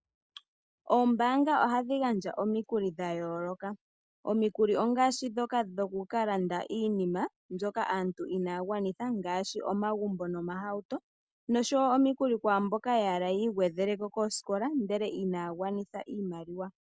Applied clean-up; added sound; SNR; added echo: none; none; none; none.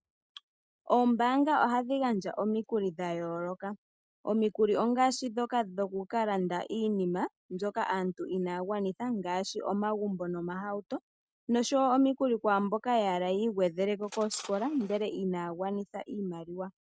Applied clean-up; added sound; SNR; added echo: neural mask model RNNoise.